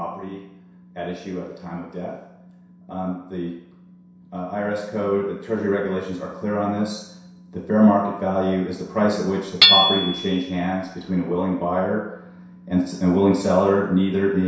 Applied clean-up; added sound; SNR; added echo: none; Hammer / Chink, clink; 0 dB; reverberation time 0.7 s.